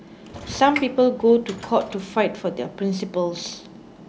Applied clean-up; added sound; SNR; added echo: none; Sliding door / Train; 17 dB; none.